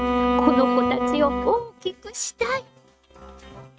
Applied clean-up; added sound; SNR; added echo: neural mask model RNNoise.